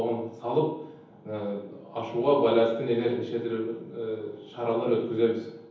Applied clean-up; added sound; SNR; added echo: none; none; none; reverberation time 0.9 s.